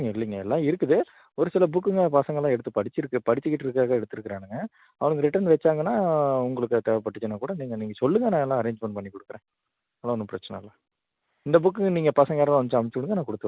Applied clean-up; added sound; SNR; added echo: none; none; none; none.